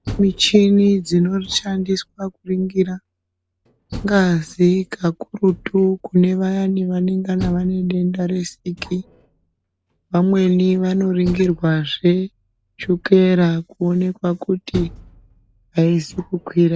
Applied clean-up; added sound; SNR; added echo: none; Door; 19 dB; none.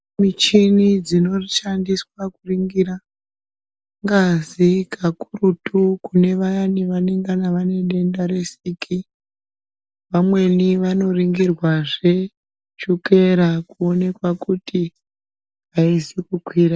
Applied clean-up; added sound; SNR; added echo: none; none; none; none.